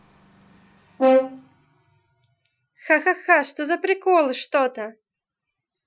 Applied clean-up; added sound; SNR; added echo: classical method Wiener filter.